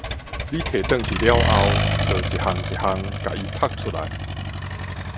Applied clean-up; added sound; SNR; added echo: none; Accelerating, revving, vroom; -1 dB; none.